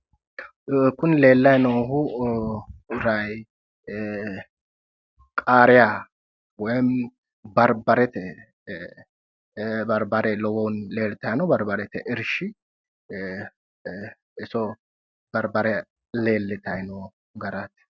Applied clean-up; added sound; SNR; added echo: none; none; none; none.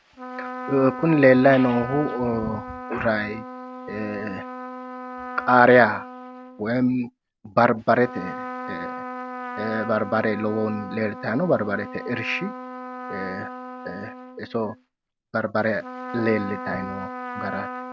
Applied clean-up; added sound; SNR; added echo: none; Trumpet; 11 dB; none.